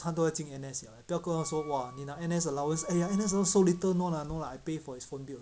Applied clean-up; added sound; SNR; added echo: none; Wind instrument, woodwind instrument; 20 dB; none.